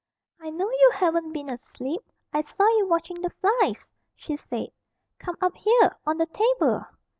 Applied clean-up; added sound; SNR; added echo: none; none; none; none.